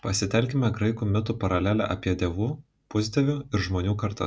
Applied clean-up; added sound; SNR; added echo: none; none; none; none.